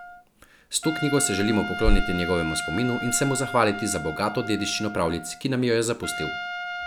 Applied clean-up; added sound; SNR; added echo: none; Trumpet; 9 dB; none.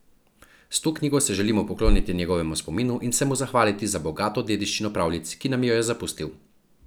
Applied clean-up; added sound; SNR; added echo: none; none; none; none.